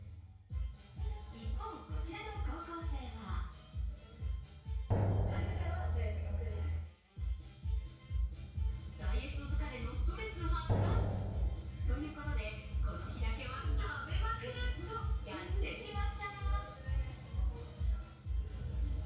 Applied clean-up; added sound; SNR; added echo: none; Drum; -1 dB; reverberation time 0.6 s.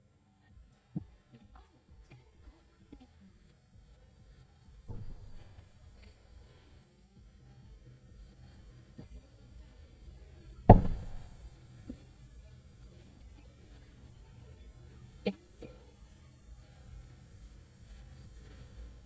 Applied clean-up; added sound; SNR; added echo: neural mask model DeepFilterNet 3.